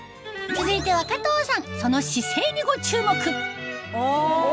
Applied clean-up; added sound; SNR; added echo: none; none; none; none.